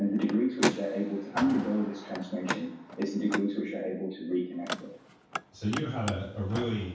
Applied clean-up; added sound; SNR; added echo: none; Car; 6 dB; reverberation time 0.7 s.